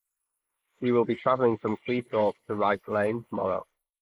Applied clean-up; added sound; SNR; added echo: neural mask model Resemble Enhance denoiser.